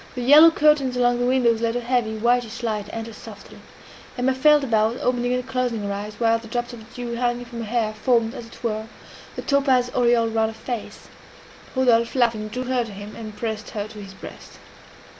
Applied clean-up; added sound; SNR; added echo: none; none; none; none.